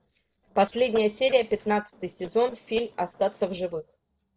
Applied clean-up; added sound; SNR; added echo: neural separator model SepFormer DNS4.